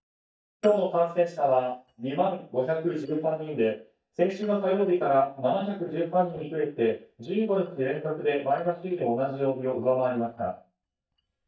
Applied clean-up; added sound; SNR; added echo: neural mask model DeepFilterNet 3.